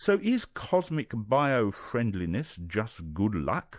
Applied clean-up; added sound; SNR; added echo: none; none; none; none.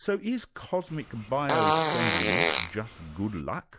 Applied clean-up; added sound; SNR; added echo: none; Fart; -4 dB; none.